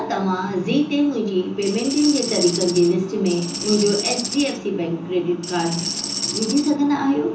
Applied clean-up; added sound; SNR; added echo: none; Tambourine; 7 dB; reverberation time 0.7 s.